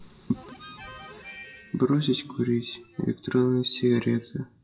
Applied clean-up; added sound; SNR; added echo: classical method WPE with log-MMSE.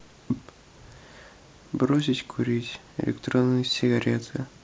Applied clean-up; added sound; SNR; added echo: none; none; none; none.